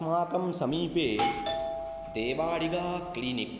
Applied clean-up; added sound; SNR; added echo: none; Doorbell; 5 dB; none.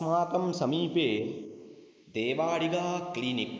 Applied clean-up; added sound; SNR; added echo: neural mask model Resemble Enhance denoiser.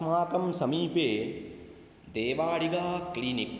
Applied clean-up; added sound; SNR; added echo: none; none; none; none.